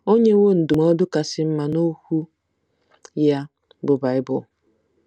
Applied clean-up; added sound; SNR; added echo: none; none; none; none.